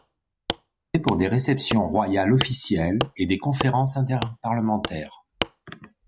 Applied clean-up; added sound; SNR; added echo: none; Wood; 9 dB; none.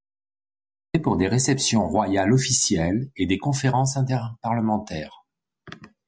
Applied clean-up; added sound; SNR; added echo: none; none; none; none.